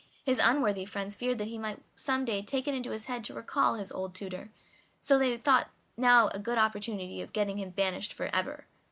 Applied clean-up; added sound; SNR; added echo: none; none; none; none.